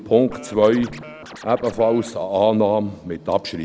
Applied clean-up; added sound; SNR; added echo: none; Scratching (performance technique); 18 dB; none.